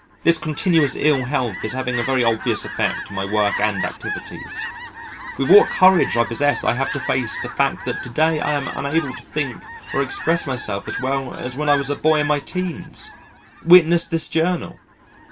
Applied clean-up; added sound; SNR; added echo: none; Fowl; 11 dB; none.